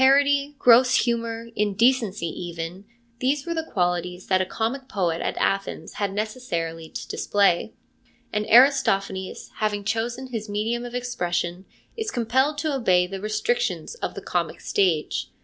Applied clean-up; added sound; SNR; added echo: none; none; none; none.